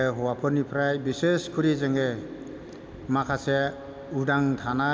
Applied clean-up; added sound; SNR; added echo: none; none; none; none.